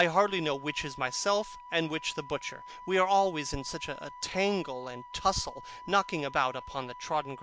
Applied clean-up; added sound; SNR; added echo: none; Wind instrument, woodwind instrument; 16 dB; none.